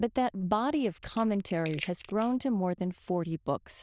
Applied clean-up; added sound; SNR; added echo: neural diffusion model UNIVERSE++.